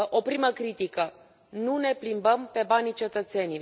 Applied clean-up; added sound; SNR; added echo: none; none; none; none.